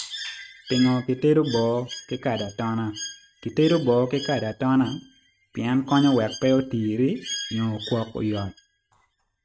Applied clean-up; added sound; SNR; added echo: neural mask model RNNoise.